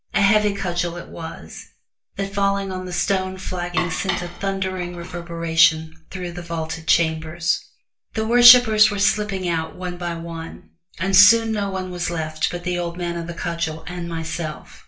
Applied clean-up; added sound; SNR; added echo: none; Dishes, pots, and pans; 8 dB; reverberation time 0.3 s.